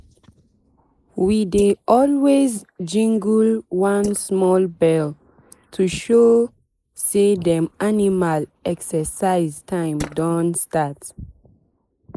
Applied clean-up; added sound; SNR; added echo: neural mask model Resemble Enhance denoiser.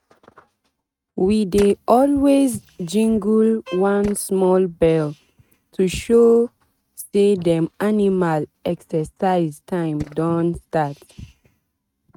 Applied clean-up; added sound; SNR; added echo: neural mask model RNNoise.